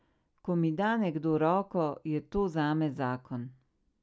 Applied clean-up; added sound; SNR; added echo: none; none; none; none.